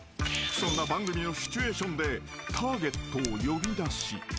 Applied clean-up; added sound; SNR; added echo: none; Scissors; 14 dB; none.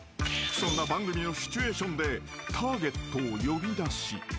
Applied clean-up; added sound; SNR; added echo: none; none; none; none.